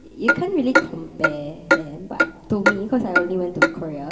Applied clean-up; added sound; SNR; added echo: none; Clock; -3 dB; reverberation time 2.3 s.